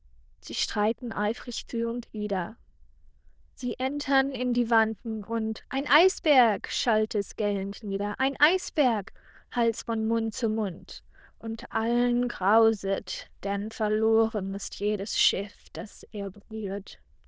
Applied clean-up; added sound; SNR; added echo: neural diffusion model UNIVERSE++.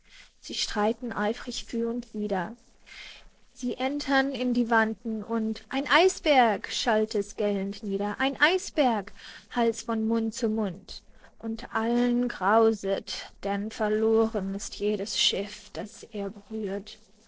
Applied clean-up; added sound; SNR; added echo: neural separator model SepFormer DNS4.